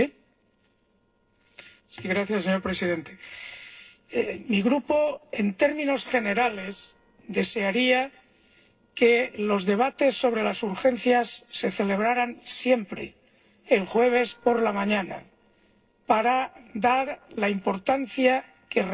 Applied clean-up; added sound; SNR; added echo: neural separator model SepFormer DNS4.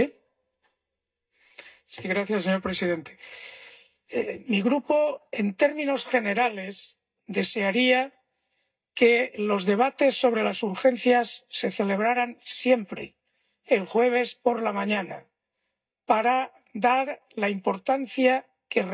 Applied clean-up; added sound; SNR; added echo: neural mask model DeepFilterNet 3.